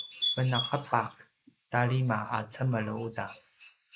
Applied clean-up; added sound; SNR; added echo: neural mask model Resemble Enhance denoiser.